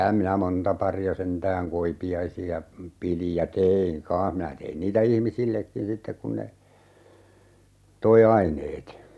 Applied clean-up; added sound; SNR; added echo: none; none; none; none.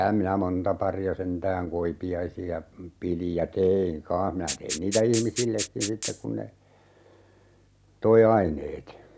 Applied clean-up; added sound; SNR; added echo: none; Rattle (instrument); -4 dB; none.